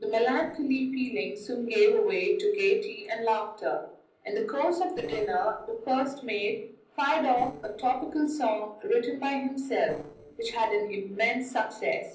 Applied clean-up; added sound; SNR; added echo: neural separator model SepFormer DNS4.